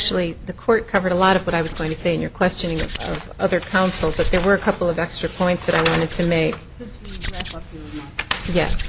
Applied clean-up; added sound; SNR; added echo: none; Hands; 10 dB; none.